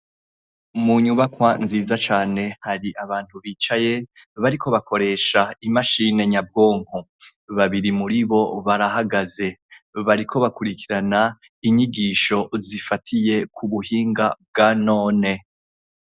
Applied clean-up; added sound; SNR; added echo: none; none; none; none.